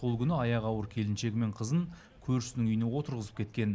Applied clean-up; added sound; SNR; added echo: none; none; none; none.